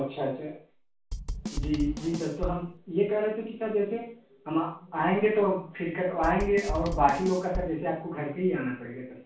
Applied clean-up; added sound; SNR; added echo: none; Drum / Drum kit; 6 dB; reverberation time 0.3 s.